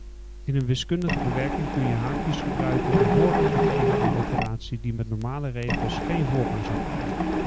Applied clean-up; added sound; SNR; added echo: none; Mechanisms; -2 dB; none.